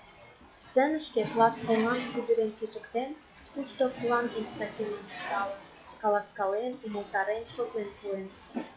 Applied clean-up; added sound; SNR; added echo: classical method log-MMSE.